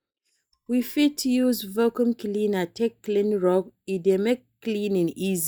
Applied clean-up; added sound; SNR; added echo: neural mask model DeepFilterNet 3.